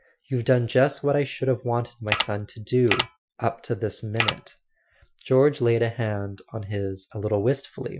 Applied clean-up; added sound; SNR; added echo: classical method Wiener filter.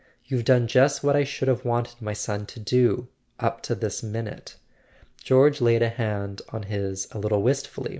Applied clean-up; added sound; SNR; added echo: none; none; none; none.